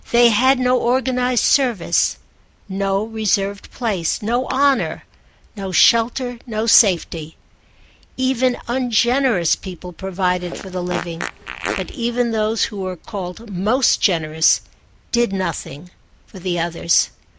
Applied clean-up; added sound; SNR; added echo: none; Fart; 8 dB; none.